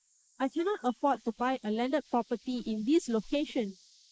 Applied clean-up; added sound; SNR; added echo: neural mask model Resemble Enhance denoiser.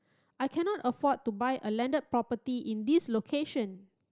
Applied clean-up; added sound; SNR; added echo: none; none; none; none.